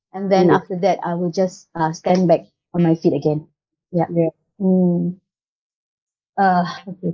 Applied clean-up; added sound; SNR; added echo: neural mask model Resemble Enhance denoiser.